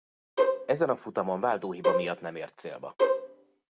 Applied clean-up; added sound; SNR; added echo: none; Bowed string instrument; -4 dB; none.